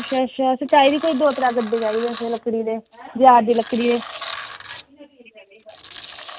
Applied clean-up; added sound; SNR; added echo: none; Tools; 11 dB; none.